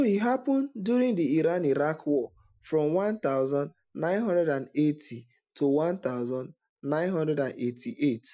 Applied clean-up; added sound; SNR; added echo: neural mask model Resemble Enhance denoiser.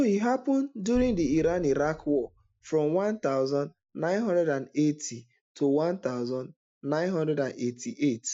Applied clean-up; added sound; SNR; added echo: neural mask model DeepFilterNet 3.